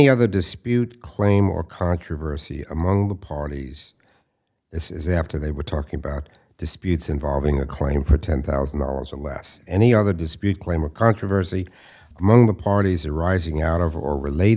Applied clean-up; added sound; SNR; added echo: none; none; none; none.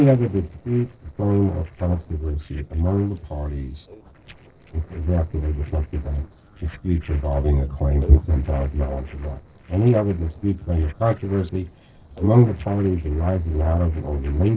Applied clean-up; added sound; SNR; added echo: neural separator model SepFormer DNS4.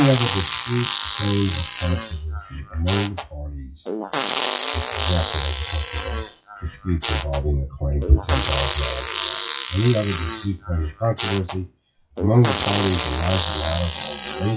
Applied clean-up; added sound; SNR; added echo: classical method WPE with log-MMSE.